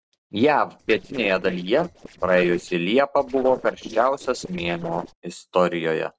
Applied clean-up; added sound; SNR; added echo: neural separator model SepFormer DNS4.